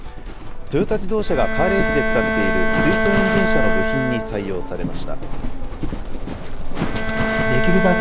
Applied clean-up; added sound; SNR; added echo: none; Livestock, farm animals, working animals + Bowed string instrument; -5 dB; none.